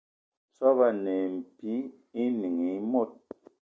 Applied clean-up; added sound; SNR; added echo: none; none; none; none.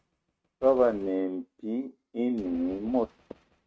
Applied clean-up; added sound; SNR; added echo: neural mask model RNNoise.